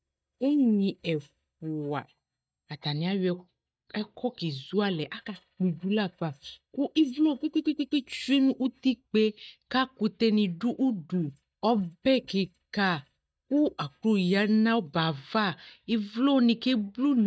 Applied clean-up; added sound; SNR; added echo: neural mask model DeepFilterNet 3.